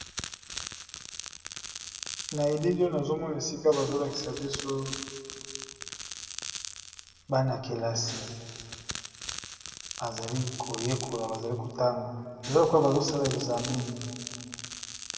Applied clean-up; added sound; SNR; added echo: none; Crackle; 10 dB; reverberation time 2.1 s.